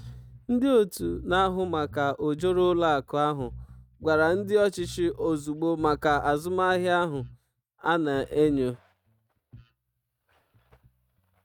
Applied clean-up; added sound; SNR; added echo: neural mask model RNNoise.